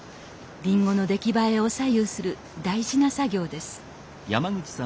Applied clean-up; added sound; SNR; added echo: none; none; none; none.